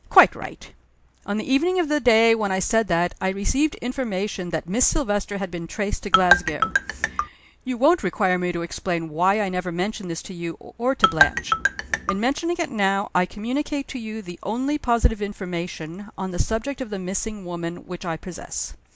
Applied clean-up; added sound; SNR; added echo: none; Marimba, xylophone; -2 dB; none.